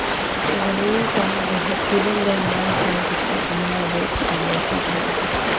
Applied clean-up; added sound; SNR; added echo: none; Stream; -4 dB; none.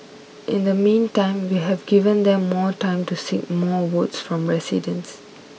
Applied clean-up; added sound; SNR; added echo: none; none; none; none.